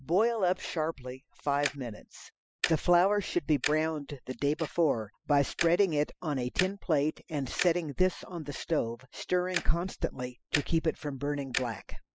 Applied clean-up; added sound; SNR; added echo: classical method spectral subtraction.